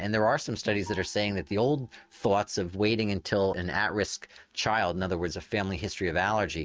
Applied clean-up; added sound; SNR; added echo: neural mask model RNNoise.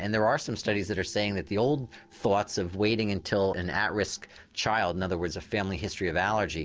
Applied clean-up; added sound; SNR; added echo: neural separator model SepFormer DNS4.